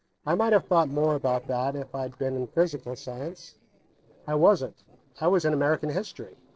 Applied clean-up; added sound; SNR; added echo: neural separator model SepFormer DNS4.